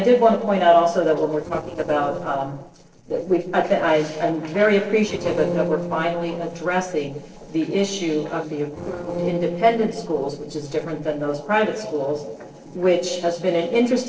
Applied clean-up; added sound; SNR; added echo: neural separator model SepFormer DNS4.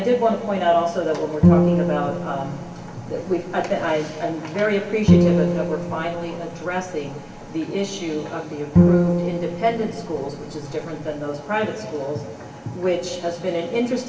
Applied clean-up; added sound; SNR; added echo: none; Bowed string instrument; -3 dB; reverberation time 2.0 s.